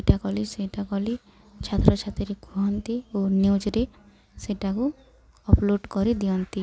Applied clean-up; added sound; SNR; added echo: none; none; none; none.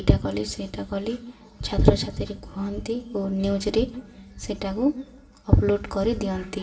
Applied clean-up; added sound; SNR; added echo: none; none; none; reverberation time 0.8 s.